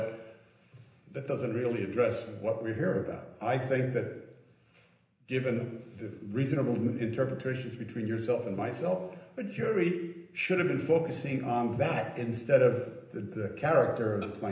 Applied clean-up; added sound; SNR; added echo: none; none; none; reverberation time 0.9 s.